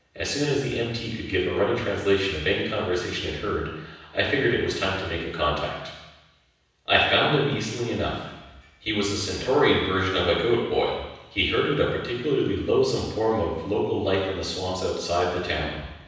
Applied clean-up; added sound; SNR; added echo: none; none; none; reverberation time 1.1 s.